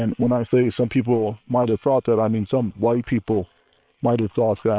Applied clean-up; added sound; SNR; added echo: neural separator model SepFormer WHAM!.